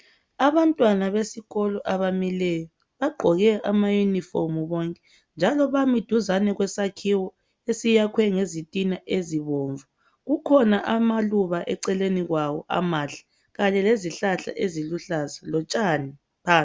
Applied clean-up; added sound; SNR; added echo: none; none; none; none.